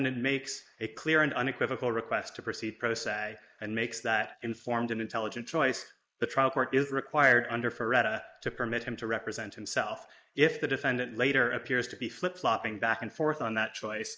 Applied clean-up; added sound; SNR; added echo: neural mask model Resemble Enhance denoiser.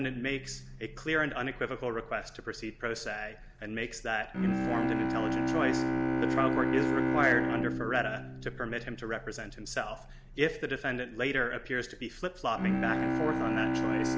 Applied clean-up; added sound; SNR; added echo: none; Bowed string instrument; 0 dB; none.